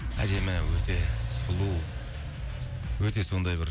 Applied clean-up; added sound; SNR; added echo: none; Engine / Car; 4 dB; none.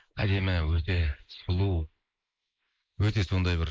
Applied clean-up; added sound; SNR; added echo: neural mask model Resemble Enhance denoiser.